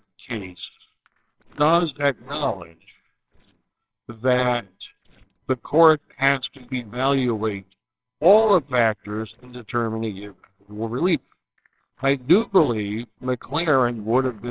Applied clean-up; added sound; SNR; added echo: neural separator model SepFormer WHAMR!.